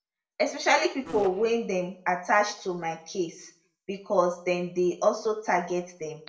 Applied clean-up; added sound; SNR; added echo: neural separator model SepFormer DNS4.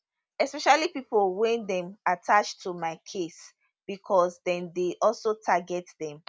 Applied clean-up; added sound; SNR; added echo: none; none; none; none.